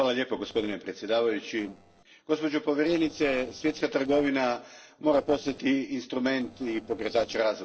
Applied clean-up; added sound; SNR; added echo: neural separator model SepFormer DNS4.